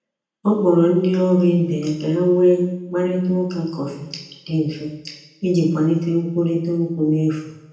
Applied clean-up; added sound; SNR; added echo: none; none; none; reverberation time 0.9 s.